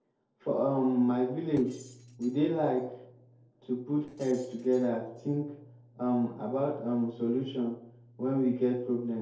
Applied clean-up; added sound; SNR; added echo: neural separator model SepFormer DNS4.